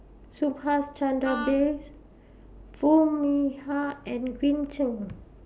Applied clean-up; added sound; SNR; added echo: none; Wind instrument, woodwind instrument; 10 dB; none.